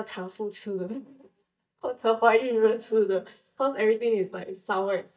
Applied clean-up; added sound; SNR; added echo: neural mask model DeepFilterNet 3.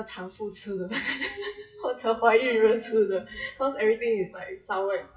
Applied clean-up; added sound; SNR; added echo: classical method WPE with log-MMSE.